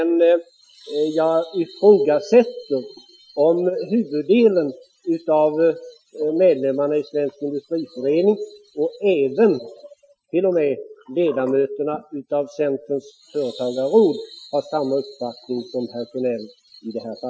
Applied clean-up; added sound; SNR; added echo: classical method Wiener filter.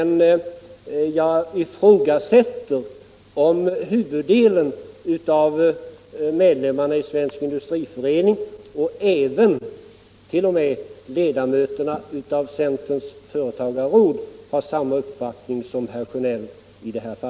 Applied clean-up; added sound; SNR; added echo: none; none; none; none.